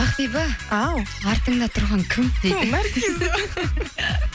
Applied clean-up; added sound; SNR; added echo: none; Bird + Piano; 17 dB; none.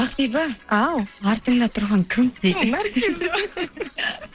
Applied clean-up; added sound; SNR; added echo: neural separator model SepFormer DNS4.